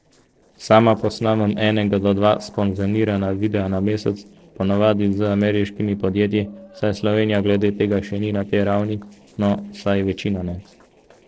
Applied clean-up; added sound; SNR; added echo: neural separator model SepFormer DNS4.